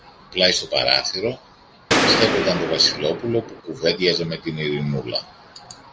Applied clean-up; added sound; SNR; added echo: none; Gunshot, gunfire; 0 dB; none.